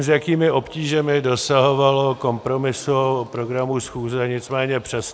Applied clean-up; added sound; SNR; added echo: none; none; none; none.